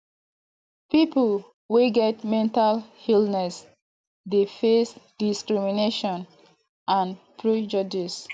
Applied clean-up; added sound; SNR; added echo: none; none; none; none.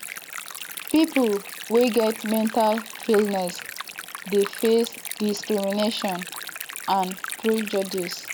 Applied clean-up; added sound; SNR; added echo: none; Stream; 11 dB; none.